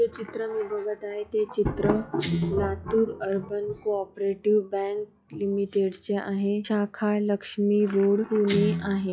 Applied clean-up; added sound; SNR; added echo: classical method log-MMSE.